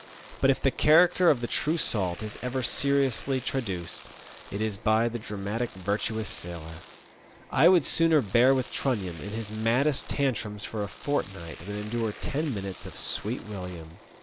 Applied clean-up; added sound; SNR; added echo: none; Domestic sounds, home sounds; 20 dB; none.